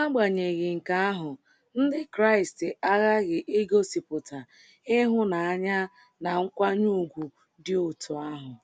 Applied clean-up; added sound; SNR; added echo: none; none; none; none.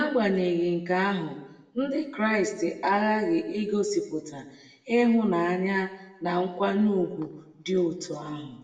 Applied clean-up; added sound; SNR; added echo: none; none; none; reverberation time 0.8 s.